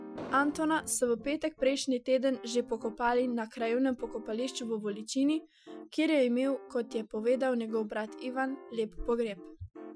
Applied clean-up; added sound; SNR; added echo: classical method Wiener filter.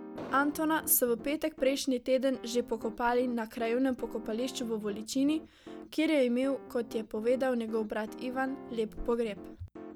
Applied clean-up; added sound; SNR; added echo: none; Explosion + Piano; 15 dB; none.